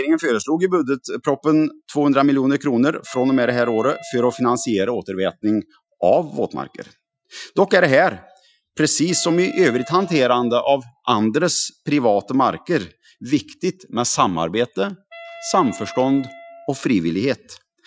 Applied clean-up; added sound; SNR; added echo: classical method Wiener filter.